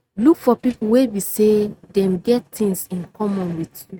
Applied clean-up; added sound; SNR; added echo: neural mask model RNNoise.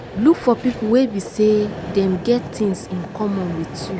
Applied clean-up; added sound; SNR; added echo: none; Vehicle; 12 dB; none.